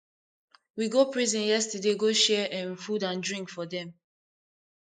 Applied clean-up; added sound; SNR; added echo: neural mask model Resemble Enhance denoiser.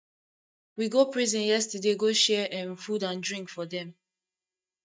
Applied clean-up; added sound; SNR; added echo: neural mask model DeepFilterNet 3.